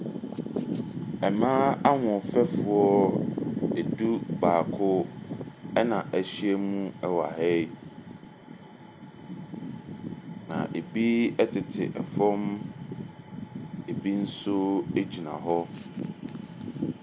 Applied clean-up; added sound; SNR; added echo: none; none; none; none.